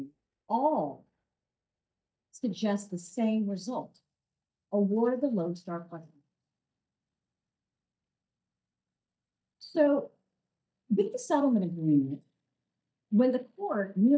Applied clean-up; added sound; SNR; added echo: neural mask model DeepFilterNet 3.